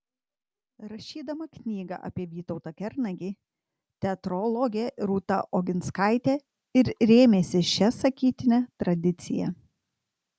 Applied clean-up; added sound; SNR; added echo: none; none; none; none.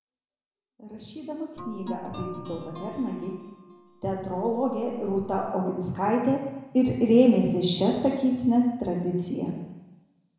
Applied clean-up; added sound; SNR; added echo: none; Guitar; 16 dB; reverberation time 1.0 s.